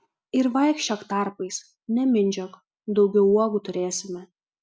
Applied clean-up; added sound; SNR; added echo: none; none; none; none.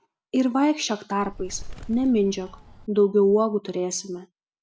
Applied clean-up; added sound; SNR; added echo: none; Bird; 14 dB; none.